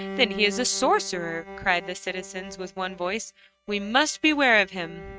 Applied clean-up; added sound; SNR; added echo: neural mask model RNNoise.